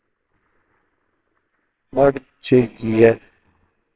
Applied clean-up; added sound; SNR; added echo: neural separator model SepFormer WHAMR!.